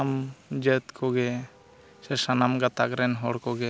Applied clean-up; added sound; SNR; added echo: none; none; none; none.